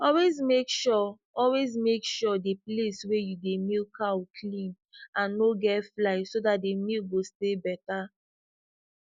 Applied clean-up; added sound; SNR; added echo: none; none; none; none.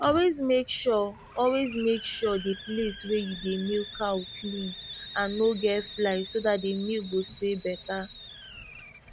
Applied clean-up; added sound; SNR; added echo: none; Hiss; 13 dB; none.